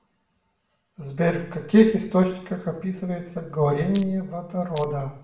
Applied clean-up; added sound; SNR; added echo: none; Crushing; 17 dB; reverberation time 0.7 s.